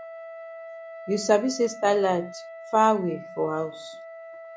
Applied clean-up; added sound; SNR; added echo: none; Wind instrument, woodwind instrument; 14 dB; none.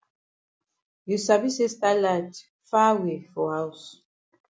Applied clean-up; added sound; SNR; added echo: none; none; none; none.